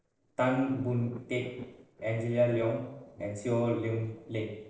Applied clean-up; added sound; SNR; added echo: neural separator model SepFormer DNS4.